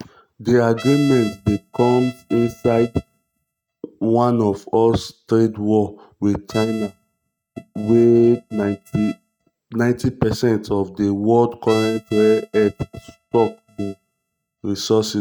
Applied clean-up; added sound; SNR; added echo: neural mask model RNNoise.